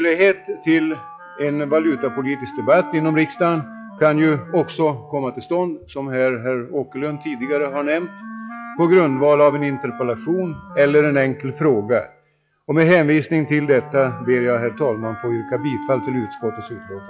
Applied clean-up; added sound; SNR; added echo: classical method log-MMSE.